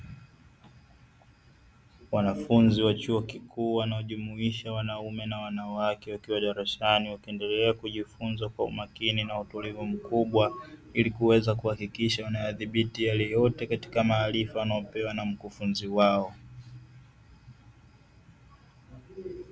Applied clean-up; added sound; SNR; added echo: none; none; none; none.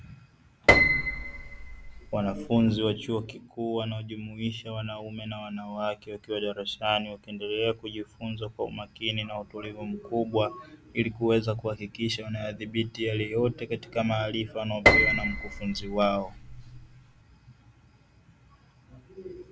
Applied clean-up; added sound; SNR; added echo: none; Piano; -4 dB; none.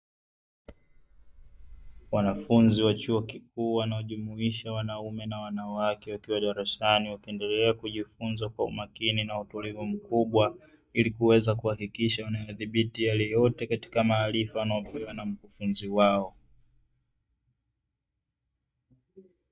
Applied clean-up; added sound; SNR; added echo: neural mask model DeepFilterNet 3.